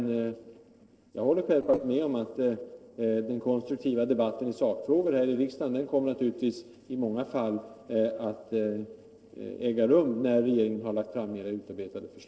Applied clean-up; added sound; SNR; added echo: neural separator model SepFormer DNS4.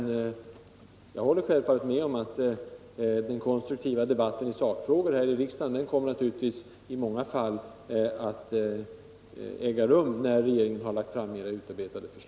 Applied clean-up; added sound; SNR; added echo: none; none; none; none.